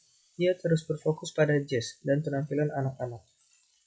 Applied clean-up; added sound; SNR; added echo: classical method log-MMSE.